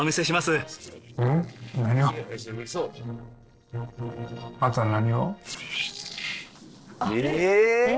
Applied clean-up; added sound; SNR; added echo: neural separator model SepFormer DNS4.